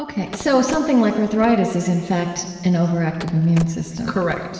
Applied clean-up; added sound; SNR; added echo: none; Telephone; 18 dB; reverberation time 2.1 s.